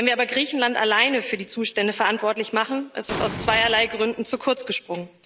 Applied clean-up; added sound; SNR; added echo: none; Explosion; 12 dB; none.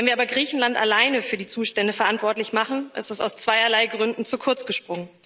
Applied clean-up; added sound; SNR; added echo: none; none; none; none.